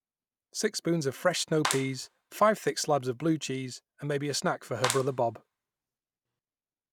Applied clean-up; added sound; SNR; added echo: none; Clapping; 8 dB; none.